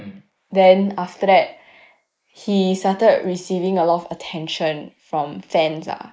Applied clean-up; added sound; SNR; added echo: neural mask model Resemble Enhance denoiser.